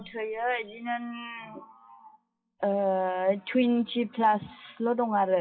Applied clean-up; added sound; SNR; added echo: classical method WPE with log-MMSE.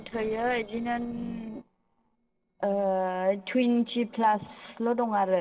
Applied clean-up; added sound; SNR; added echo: neural separator model SepFormer DNS4.